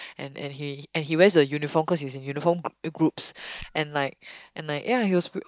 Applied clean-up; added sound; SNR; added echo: neural mask model DeepFilterNet 3.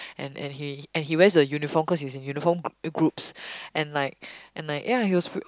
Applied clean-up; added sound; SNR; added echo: none; none; none; none.